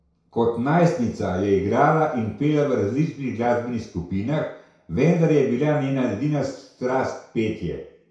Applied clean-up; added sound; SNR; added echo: none; none; none; reverberation time 0.6 s.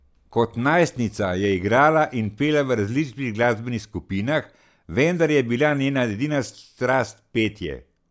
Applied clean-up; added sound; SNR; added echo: none; none; none; none.